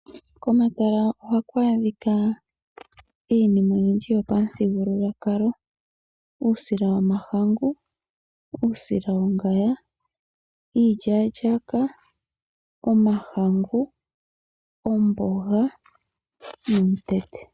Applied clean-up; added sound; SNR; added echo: none; none; none; none.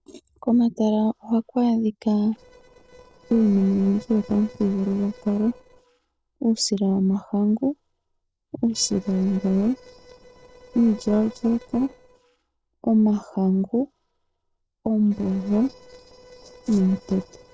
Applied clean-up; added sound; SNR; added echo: neural separator model SepFormer DNS4.